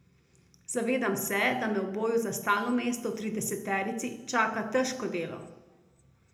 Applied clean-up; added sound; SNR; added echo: none; none; none; reverberation time 0.8 s.